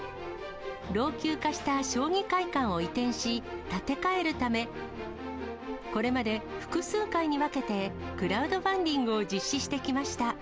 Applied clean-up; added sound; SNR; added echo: none; none; none; none.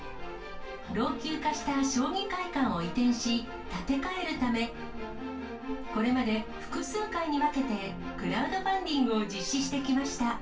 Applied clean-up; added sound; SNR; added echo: none; none; none; reverberation time 0.2 s.